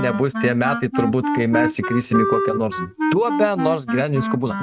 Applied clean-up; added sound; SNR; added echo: neural mask model RNNoise.